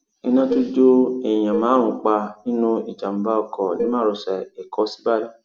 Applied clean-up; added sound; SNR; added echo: none; Dishes, pots, and pans; 11 dB; none.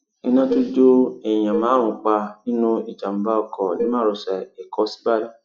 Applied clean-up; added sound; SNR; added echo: classical method log-MMSE.